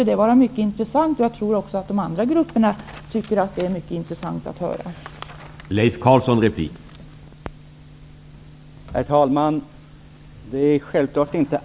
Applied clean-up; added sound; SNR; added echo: none; none; none; none.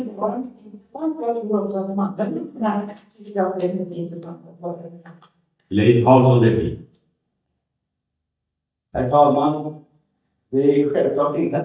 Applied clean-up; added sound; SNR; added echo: neural mask model DeepFilterNet 3.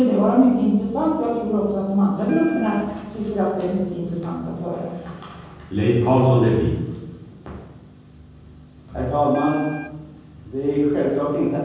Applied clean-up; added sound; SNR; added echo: none; Wind instrument, woodwind instrument; 19 dB; reverberation time 1.3 s.